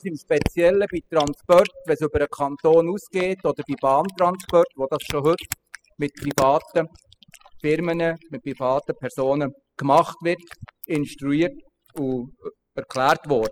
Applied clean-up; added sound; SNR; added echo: classical method spectral subtraction.